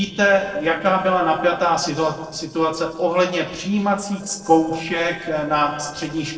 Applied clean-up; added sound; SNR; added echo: neural separator model SepFormer DNS4.